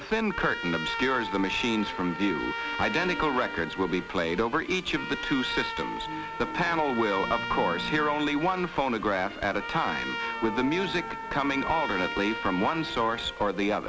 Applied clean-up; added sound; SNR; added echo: none; Trumpet; 8 dB; none.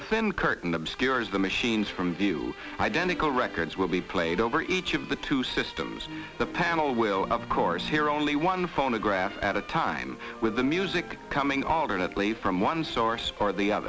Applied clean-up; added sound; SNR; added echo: none; none; none; none.